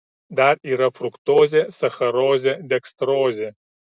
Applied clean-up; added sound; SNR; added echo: none; none; none; none.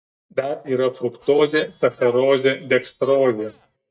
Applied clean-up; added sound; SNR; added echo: neural mask model DeepFilterNet 3.